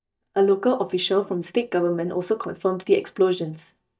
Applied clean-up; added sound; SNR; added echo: neural mask model DeepFilterNet 3.